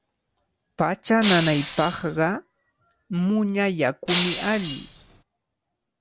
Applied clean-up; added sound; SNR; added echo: none; Shatter; -2 dB; none.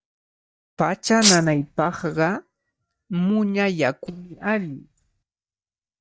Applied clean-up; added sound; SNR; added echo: neural mask model DeepFilterNet 3.